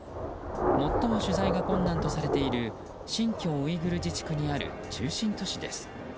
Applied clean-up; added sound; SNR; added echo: none; Thunder / Rain; 1 dB; none.